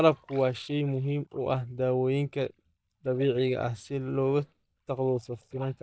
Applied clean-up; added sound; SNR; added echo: neural mask model DeepFilterNet 3.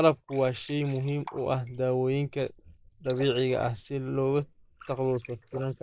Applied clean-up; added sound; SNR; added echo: neural mask model Resemble Enhance denoiser.